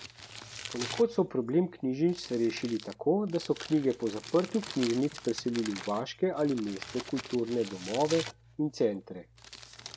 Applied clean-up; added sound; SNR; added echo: none; Crumpling, crinkling; 14 dB; none.